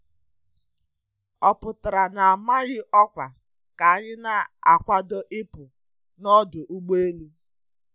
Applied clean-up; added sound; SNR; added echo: none; none; none; none.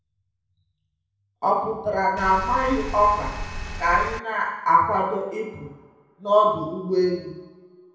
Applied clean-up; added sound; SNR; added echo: none; Engine; 8 dB; reverberation time 0.9 s.